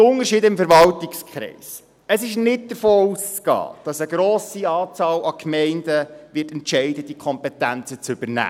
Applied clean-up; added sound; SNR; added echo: none; none; none; none.